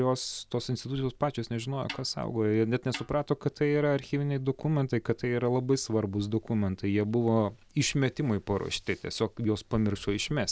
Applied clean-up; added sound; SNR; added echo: none; Snare drum; 16 dB; none.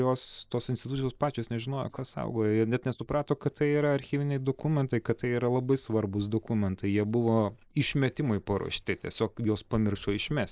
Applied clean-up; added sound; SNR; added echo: neural mask model Resemble Enhance denoiser.